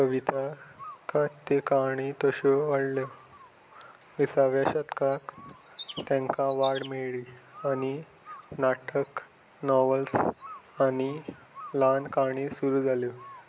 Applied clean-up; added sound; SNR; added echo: none; Bird; 18 dB; none.